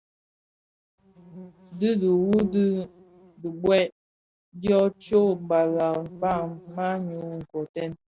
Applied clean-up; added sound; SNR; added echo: none; Insect; 17 dB; none.